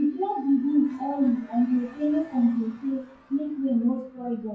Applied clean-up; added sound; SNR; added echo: classical method WPE with log-MMSE.